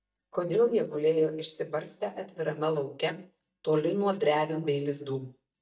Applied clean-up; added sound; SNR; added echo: neural mask model DeepFilterNet 3.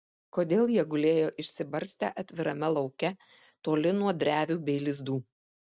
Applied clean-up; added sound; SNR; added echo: none; none; none; none.